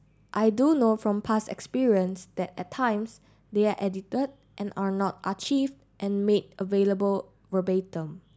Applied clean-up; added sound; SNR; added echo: none; none; none; none.